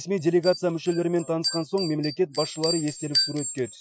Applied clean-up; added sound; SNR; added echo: classical method Wiener filter.